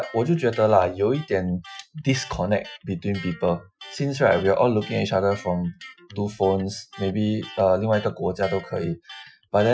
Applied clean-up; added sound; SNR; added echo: classical method Wiener filter.